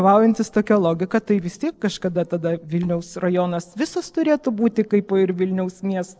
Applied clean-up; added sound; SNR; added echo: neural separator model SepFormer DNS4.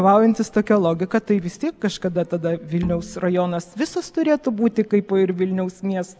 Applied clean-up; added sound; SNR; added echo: none; Bowed string instrument; 16 dB; none.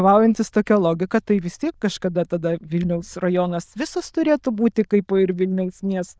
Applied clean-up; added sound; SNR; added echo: neural diffusion model UNIVERSE++.